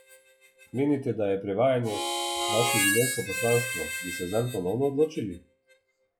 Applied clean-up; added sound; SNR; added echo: classical method log-MMSE.